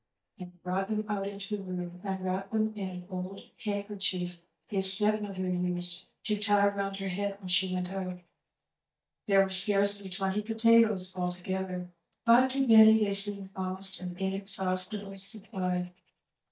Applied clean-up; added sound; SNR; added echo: neural mask model DeepFilterNet 3.